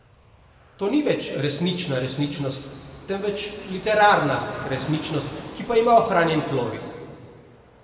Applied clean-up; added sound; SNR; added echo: none; Fixed-wing aircraft, airplane; 18 dB; reverberation time 2.0 s.